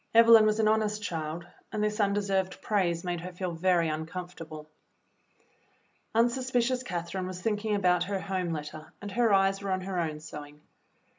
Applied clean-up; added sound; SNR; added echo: none; none; none; none.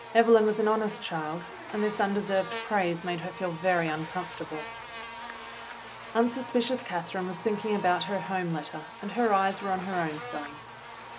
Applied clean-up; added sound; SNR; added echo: none; Buzz; 12 dB; none.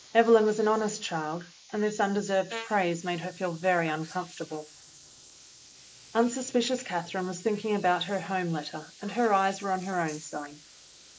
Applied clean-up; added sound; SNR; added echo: neural mask model Resemble Enhance denoiser.